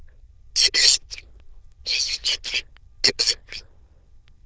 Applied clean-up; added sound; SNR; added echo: neural diffusion model UNIVERSE++.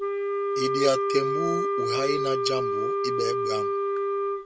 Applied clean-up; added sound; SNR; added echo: none; Wind instrument, woodwind instrument; -4 dB; none.